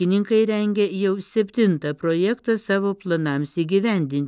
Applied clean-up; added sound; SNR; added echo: none; none; none; none.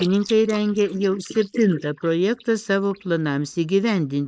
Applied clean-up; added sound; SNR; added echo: neural mask model Resemble Enhance denoiser.